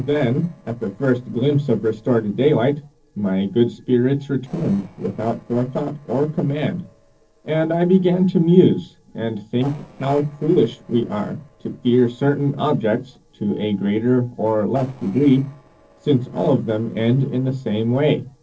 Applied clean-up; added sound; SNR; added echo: neural separator model SepFormer DNS4.